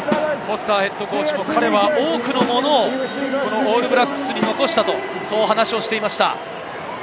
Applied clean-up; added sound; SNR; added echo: none; Snare drum; 13 dB; none.